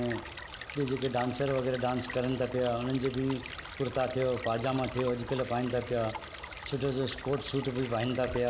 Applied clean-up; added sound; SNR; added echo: none; Stream / Trickle, dribble; 11 dB; none.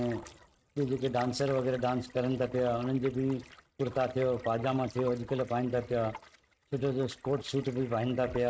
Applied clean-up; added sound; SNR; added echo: neural mask model RNNoise.